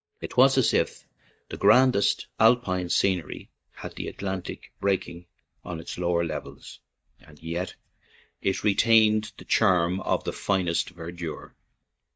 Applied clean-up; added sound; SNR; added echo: neural mask model DeepFilterNet 3.